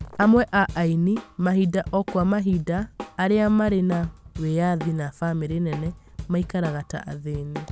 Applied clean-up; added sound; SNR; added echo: none; Drum kit; 14 dB; none.